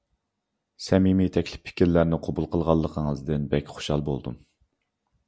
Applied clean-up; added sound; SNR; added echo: none; none; none; none.